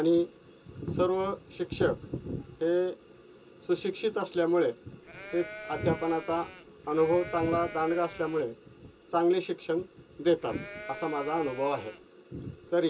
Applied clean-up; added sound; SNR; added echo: none; Livestock, farm animals, working animals; 14 dB; reverberation time 0.2 s.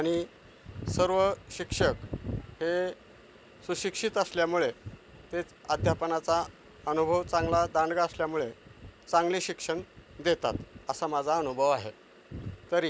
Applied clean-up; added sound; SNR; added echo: none; none; none; none.